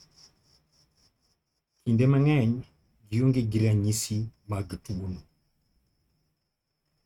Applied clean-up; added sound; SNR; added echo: neural mask model RNNoise.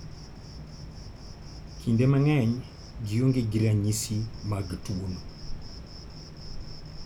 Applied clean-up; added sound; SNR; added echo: none; Cricket; 11 dB; none.